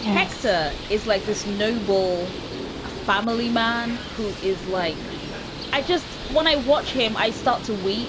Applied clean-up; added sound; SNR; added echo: none; Bird; 9 dB; none.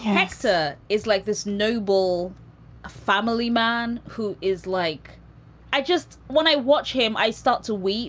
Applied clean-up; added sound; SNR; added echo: none; none; none; none.